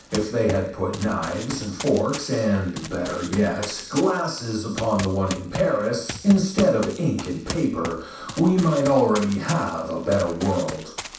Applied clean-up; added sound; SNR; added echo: none; Run; 13 dB; reverberation time 0.7 s.